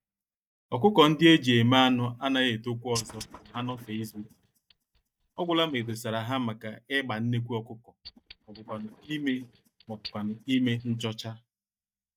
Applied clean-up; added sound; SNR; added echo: neural mask model DeepFilterNet 3.